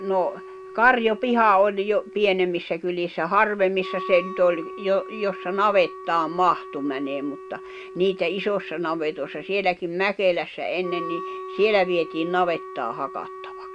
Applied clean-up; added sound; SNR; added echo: none; Wind instrument, woodwind instrument; 14 dB; none.